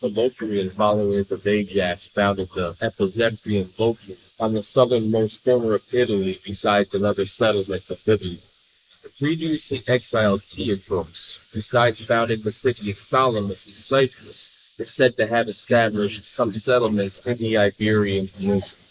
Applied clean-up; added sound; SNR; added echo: neural mask model Resemble Enhance denoiser.